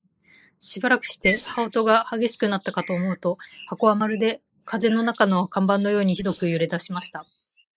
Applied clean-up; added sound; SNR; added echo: neural mask model Resemble Enhance denoiser.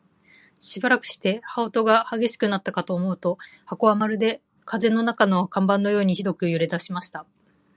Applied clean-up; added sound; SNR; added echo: none; none; none; none.